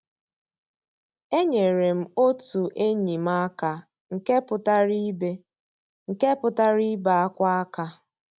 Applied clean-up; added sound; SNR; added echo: none; none; none; none.